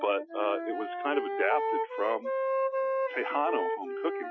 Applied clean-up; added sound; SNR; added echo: classical method Wiener filter.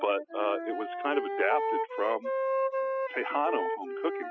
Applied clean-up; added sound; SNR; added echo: classical method spectral subtraction.